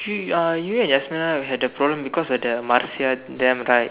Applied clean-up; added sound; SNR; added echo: none; none; none; none.